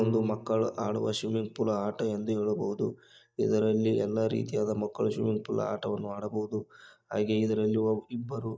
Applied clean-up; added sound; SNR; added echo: neural mask model DeepFilterNet 3.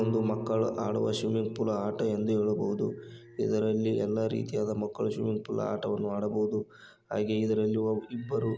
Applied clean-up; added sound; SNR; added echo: none; Guitar; 16 dB; none.